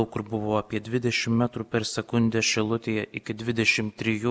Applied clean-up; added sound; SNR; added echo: none; none; none; none.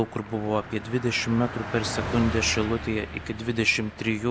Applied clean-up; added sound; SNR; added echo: none; Car passing by; 9 dB; none.